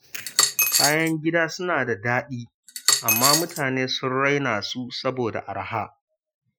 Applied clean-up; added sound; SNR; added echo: classical method Wiener filter.